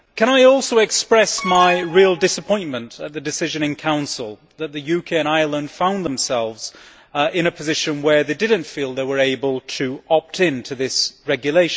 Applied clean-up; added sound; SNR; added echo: none; Alarm; 9 dB; none.